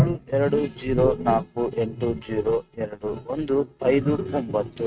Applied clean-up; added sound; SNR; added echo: neural mask model RNNoise.